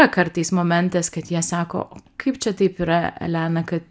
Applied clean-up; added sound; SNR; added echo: none; none; none; none.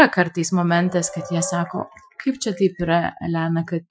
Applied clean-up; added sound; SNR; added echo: classical method Wiener filter.